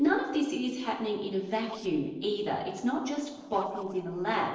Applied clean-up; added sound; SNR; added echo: neural separator model SepFormer DNS4.